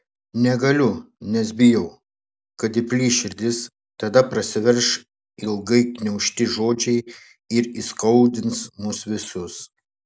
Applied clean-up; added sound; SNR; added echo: none; none; none; none.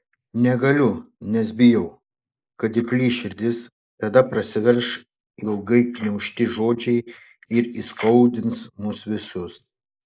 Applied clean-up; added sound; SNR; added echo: neural mask model Resemble Enhance denoiser.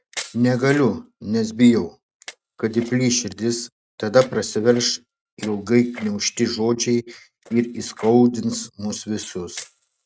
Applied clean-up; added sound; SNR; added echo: neural mask model RNNoise.